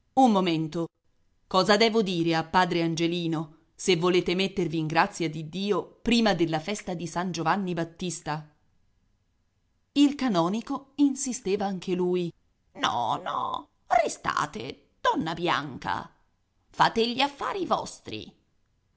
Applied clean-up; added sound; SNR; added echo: none; none; none; none.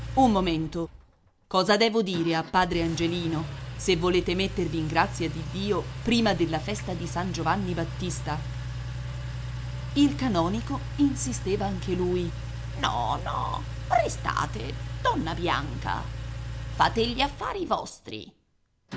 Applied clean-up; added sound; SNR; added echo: none; Engine; 7 dB; none.